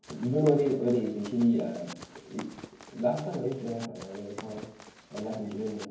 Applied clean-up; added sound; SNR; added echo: none; Run; 17 dB; reverberation time 0.9 s.